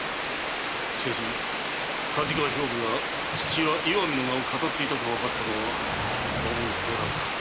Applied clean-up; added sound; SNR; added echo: none; Water; -3 dB; none.